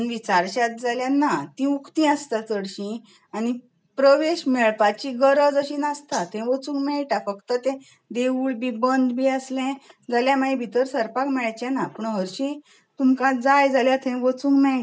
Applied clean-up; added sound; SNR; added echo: none; none; none; none.